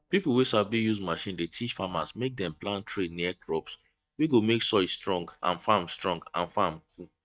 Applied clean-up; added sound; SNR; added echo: neural mask model DeepFilterNet 3.